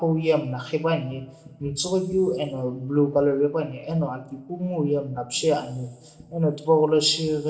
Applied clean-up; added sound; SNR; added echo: none; none; none; reverberation time 1.8 s.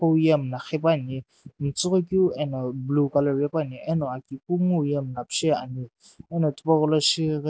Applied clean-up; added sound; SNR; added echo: none; none; none; none.